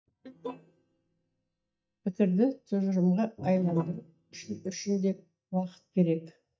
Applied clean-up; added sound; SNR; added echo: neural mask model DeepFilterNet 3.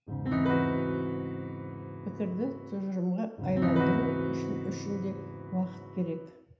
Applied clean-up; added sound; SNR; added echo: none; Piano; -3 dB; reverberation time 0.9 s.